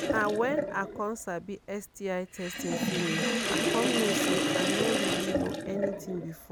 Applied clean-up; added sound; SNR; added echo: none; Sink (filling or washing); -2 dB; none.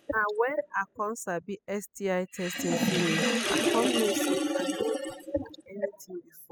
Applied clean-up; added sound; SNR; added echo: classical method spectral subtraction.